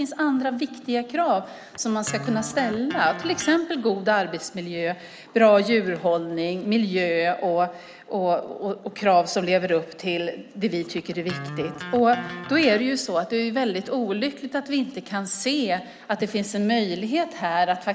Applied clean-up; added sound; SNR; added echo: none; Electric guitar; 13 dB; none.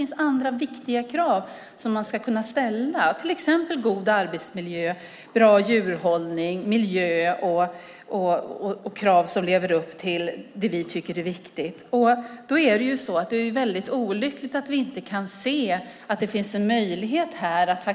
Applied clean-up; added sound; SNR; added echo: none; none; none; none.